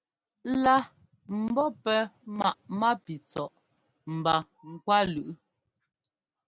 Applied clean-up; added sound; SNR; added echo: none; none; none; none.